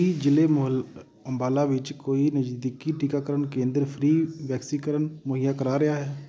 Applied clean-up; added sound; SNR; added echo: none; none; none; none.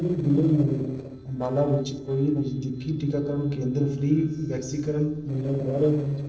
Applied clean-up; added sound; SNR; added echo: neural separator model SepFormer DNS4.